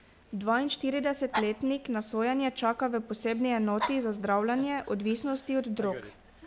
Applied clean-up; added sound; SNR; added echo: none; Dog; 13 dB; none.